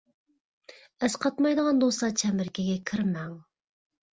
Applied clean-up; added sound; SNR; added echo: none; none; none; none.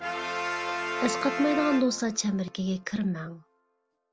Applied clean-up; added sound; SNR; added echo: none; Brass instrument; 5 dB; none.